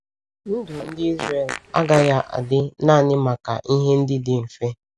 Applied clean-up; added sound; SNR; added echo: none; Fart; 12 dB; none.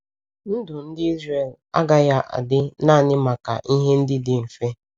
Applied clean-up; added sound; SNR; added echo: none; none; none; none.